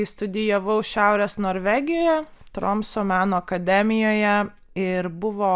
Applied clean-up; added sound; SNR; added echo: none; none; none; none.